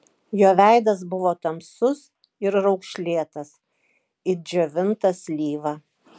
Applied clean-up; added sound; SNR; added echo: none; none; none; none.